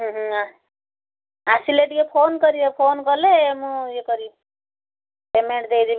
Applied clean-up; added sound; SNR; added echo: none; none; none; none.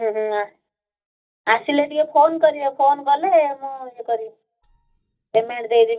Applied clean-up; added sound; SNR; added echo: neural mask model DeepFilterNet 3.